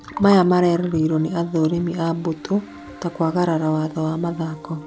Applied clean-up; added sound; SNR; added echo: none; Piano + Gurgling; 17 dB; none.